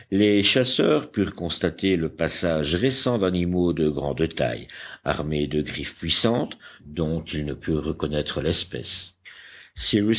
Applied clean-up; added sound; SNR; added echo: none; none; none; none.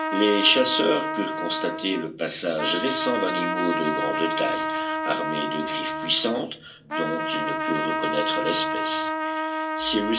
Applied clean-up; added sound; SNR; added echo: none; Trumpet; 2 dB; reverberation time 0.2 s.